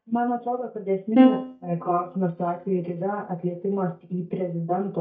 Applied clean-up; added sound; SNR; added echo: neural mask model DeepFilterNet 3.